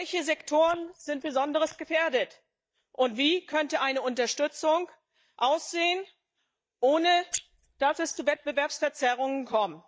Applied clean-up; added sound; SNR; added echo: neural mask model DeepFilterNet 3.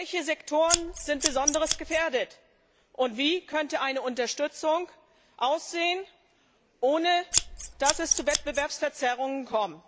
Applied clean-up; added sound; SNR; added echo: none; Scissors; 1 dB; none.